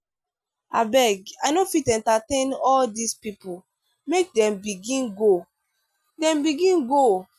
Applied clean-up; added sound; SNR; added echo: none; none; none; none.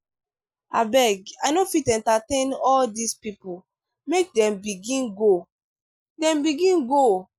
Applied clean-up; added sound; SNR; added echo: neural mask model Resemble Enhance denoiser.